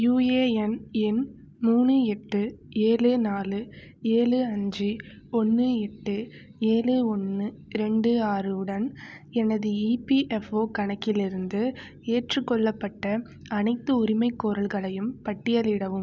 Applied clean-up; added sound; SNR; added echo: none; none; none; none.